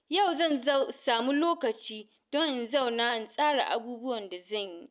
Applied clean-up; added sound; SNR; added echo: none; none; none; none.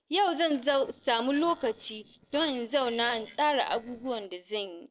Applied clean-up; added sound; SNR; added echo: neural separator model SepFormer DNS4.